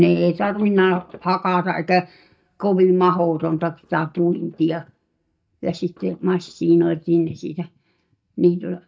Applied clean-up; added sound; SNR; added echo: neural mask model DeepFilterNet 3.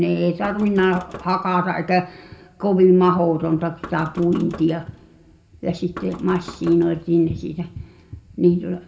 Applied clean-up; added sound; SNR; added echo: none; Knock; 19 dB; reverberation time 1.1 s.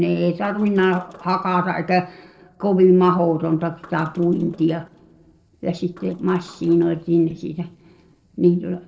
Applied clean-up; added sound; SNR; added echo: neural separator model SepFormer DNS4.